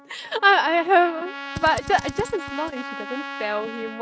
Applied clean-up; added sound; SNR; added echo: neural mask model RNNoise.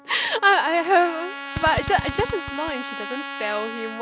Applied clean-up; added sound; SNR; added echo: none; Trumpet + Drill; 9 dB; none.